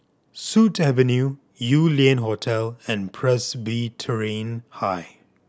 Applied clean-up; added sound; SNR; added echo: none; none; none; none.